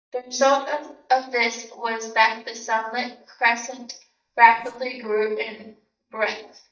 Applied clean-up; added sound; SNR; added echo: neural mask model DeepFilterNet 3.